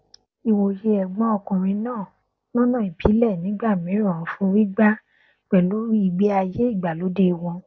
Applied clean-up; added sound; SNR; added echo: none; none; none; none.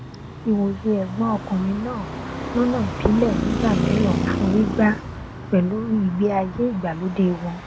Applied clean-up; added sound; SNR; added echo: none; Traffic noise, roadway noise; 5 dB; none.